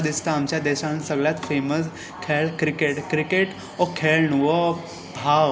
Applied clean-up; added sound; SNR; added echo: none; none; none; none.